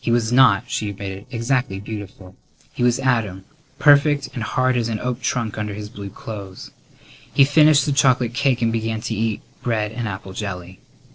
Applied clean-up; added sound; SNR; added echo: neural separator model SepFormer DNS4.